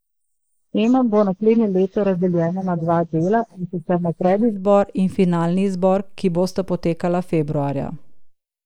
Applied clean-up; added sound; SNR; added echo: neural mask model Resemble Enhance denoiser.